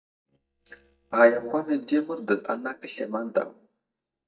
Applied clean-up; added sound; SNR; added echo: neural mask model DeepFilterNet 3.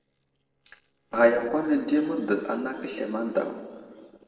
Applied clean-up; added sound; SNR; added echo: neural separator model SepFormer DNS4.